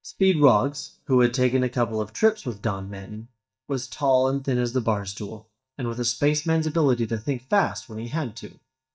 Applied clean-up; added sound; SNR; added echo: neural mask model DeepFilterNet 3.